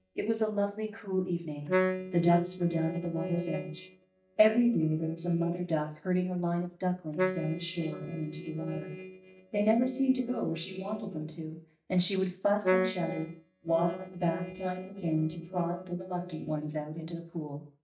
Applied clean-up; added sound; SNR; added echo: neural mask model DeepFilterNet 3.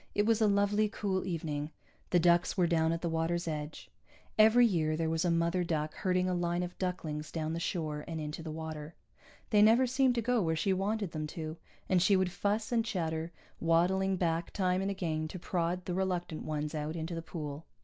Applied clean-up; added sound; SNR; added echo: none; none; none; none.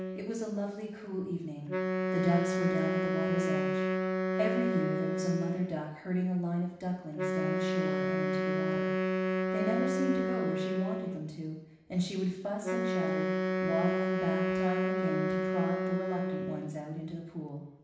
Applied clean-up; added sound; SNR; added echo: none; Wind instrument, woodwind instrument; -3 dB; reverberation time 0.9 s.